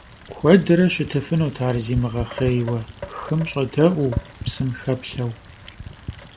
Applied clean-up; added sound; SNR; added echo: none; Rain; 13 dB; none.